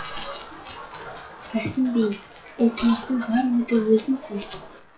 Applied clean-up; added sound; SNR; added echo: classical method WPE with log-MMSE.